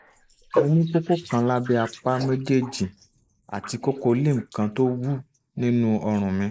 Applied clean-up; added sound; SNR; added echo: neural mask model Resemble Enhance denoiser.